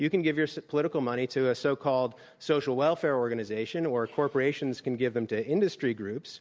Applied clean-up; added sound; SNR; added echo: none; none; none; none.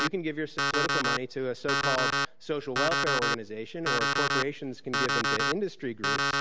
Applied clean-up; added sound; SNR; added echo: none; Alarm; -4 dB; none.